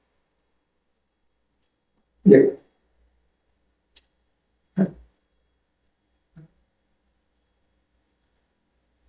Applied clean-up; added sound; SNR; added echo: neural mask model DeepFilterNet 3.